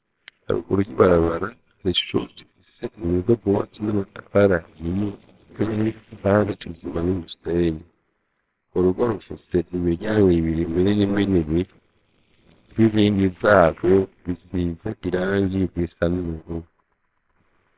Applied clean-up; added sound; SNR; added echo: neural separator model SepFormer WHAMR!.